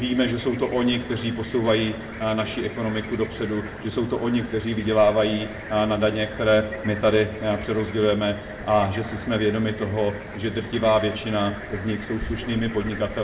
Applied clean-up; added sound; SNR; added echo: none; Cricket; 10 dB; reverberation time 0.4 s.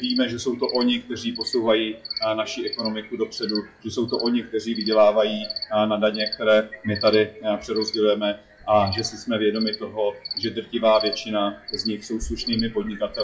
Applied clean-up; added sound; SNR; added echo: classical method WPE with log-MMSE.